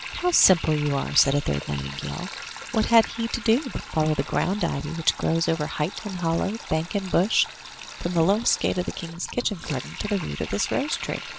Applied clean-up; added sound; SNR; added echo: none; Sink (filling or washing); 13 dB; none.